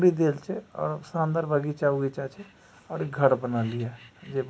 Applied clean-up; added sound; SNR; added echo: none; none; none; none.